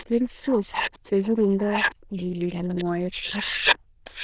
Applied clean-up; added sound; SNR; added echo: neural diffusion model UNIVERSE++.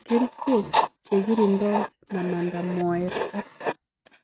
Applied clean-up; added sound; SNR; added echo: neural mask model RNNoise.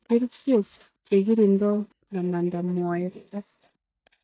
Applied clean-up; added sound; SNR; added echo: neural mask model DeepFilterNet 3.